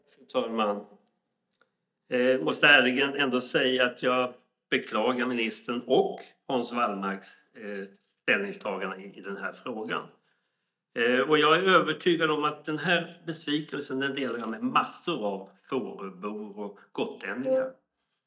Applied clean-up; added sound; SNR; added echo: neural mask model DeepFilterNet 3.